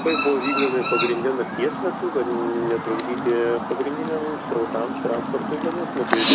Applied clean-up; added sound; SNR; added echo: none; Chirp, tweet; 2 dB; none.